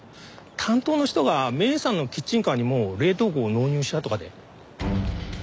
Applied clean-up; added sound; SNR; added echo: none; none; none; none.